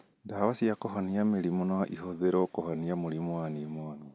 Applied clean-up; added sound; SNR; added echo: none; none; none; none.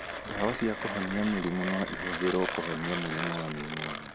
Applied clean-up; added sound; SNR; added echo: none; Mechanisms; 4 dB; none.